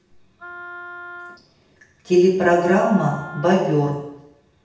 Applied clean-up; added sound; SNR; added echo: none; Wind instrument, woodwind instrument; 18 dB; reverberation time 0.9 s.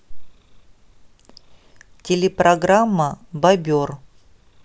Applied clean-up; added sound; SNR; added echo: none; none; none; none.